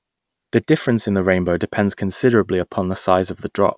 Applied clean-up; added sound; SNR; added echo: none; none; none; none.